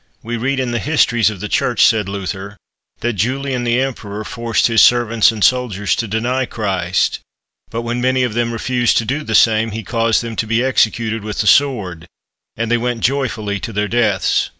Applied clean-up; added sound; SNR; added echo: none; none; none; none.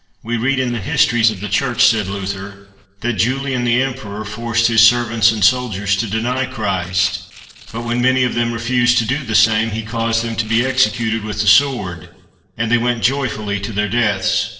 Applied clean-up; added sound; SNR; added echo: neural separator model SepFormer DNS4.